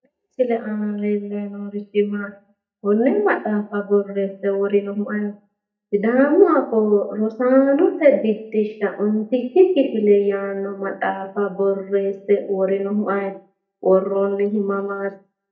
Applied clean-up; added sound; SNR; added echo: neural mask model DeepFilterNet 3.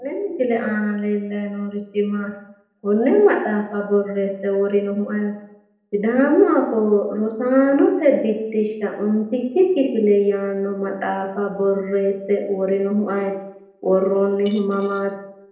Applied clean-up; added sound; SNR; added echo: neural separator model SepFormer DNS4.